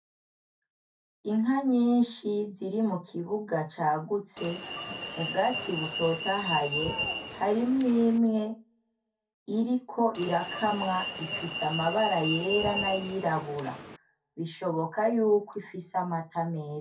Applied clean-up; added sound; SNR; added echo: none; Alarm; 6 dB; reverberation time 0.3 s.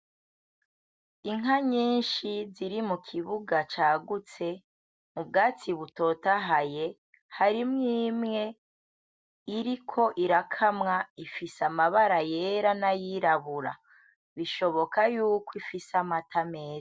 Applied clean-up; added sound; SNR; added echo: none; none; none; none.